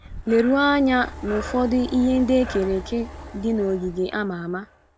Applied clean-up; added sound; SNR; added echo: none; Breathing; 14 dB; none.